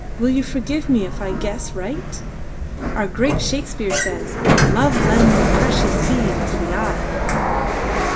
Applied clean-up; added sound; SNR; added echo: none; Sliding door; -3 dB; reverberation time 1.1 s.